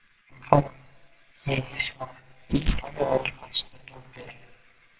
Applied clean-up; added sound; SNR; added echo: neural separator model SepFormer WHAMR!.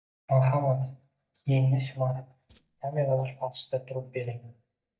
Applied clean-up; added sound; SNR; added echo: neural mask model DeepFilterNet 3.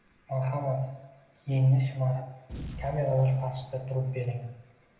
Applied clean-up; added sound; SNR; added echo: none; Boom; 18 dB; reverberation time 0.8 s.